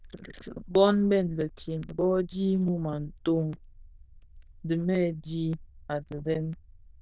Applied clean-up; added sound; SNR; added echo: neural diffusion model UNIVERSE++.